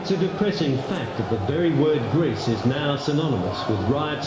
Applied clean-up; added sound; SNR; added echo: none; Race car, auto racing / Accelerating, revving, vroom; 18 dB; reverberation time 1.2 s.